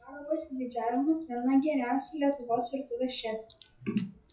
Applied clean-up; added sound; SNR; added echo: classical method WPE with log-MMSE.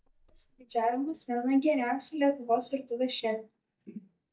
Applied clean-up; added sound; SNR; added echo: neural mask model DeepFilterNet 3.